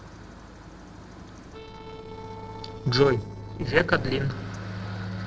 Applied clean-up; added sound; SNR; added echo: neural separator model SepFormer DNS4.